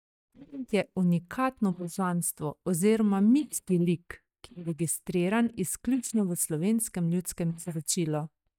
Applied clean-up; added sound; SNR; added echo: neural mask model DeepFilterNet 3.